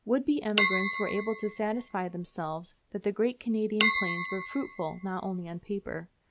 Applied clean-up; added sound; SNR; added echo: none; Chink, clink; -4 dB; none.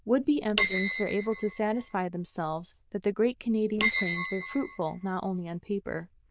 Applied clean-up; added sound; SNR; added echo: neural diffusion model UNIVERSE++.